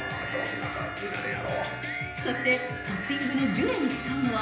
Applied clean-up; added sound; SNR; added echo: none; Trumpet; 11 dB; reverberation time 0.8 s.